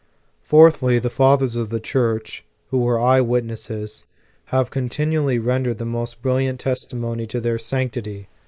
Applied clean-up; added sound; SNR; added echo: neural mask model Resemble Enhance denoiser.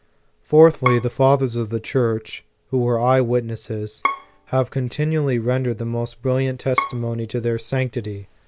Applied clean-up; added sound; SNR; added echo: none; Bowed string instrument; 10 dB; none.